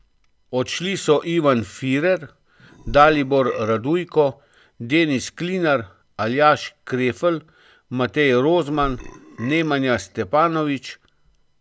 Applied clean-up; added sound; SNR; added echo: none; Burping, eructation; 14 dB; none.